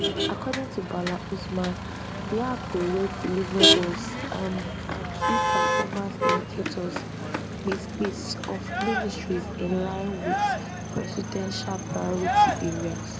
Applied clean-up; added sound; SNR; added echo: none; Motor vehicle (road); -3 dB; none.